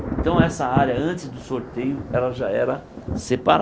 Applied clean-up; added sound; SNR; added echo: none; Thunder; 4 dB; none.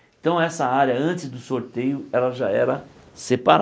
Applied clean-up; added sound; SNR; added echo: none; none; none; none.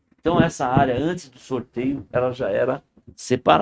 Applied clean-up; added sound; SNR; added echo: neural mask model RNNoise.